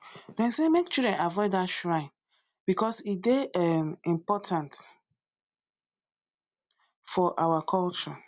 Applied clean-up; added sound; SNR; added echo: none; none; none; none.